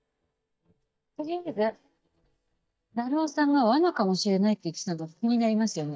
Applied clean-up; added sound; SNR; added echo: neural mask model DeepFilterNet 3.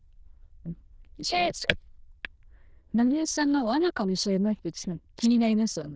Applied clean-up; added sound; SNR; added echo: neural diffusion model UNIVERSE++.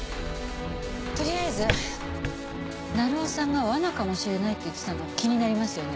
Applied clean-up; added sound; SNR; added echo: none; Drawer open or close; 7 dB; none.